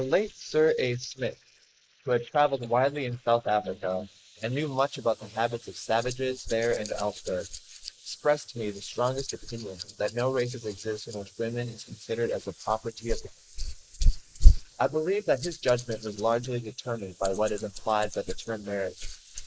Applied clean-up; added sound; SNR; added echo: neural mask model Resemble Enhance denoiser.